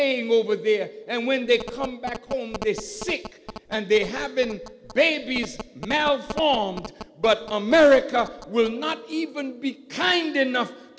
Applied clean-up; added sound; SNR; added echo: none; Telephone; 15 dB; none.